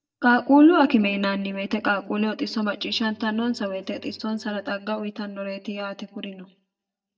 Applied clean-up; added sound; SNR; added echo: neural mask model DeepFilterNet 3.